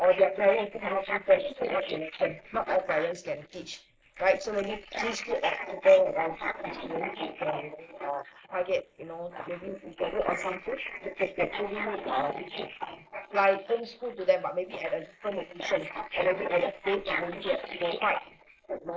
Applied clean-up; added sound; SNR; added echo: neural mask model Resemble Enhance denoiser.